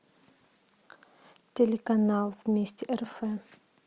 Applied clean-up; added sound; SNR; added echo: none; none; none; none.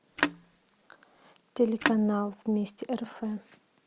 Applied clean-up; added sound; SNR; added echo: none; Telephone; 4 dB; none.